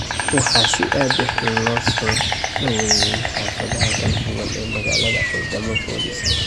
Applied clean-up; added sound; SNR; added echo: none; Insect; -2 dB; none.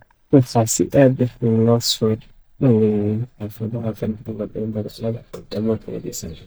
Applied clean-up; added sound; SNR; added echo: neural mask model DeepFilterNet 3.